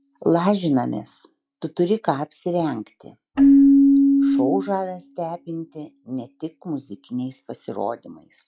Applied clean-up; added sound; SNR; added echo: classical method log-MMSE.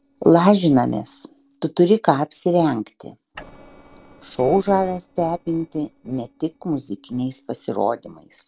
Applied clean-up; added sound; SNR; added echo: neural separator model SepFormer DNS4.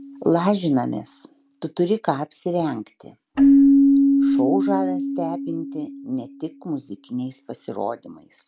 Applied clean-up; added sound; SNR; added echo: none; Keyboard (musical); -4 dB; none.